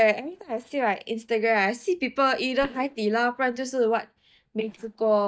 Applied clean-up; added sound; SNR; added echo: neural mask model DeepFilterNet 3.